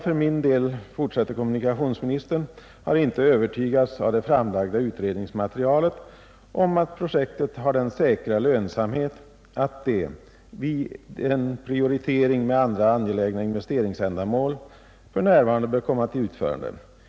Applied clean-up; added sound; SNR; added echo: none; none; none; none.